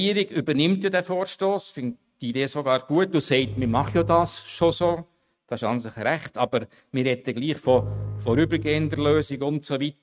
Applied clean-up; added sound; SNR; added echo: neural mask model RNNoise.